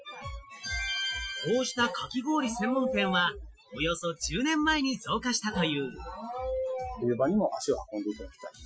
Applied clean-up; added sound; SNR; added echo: classical method Wiener filter.